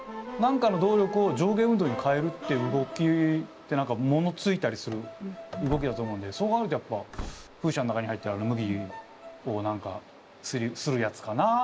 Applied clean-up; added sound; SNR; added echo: none; Bowed string instrument + Slam / Wood; 16 dB; none.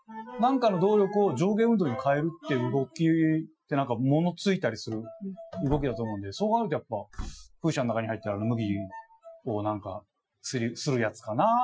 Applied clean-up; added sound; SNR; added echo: classical method Wiener filter.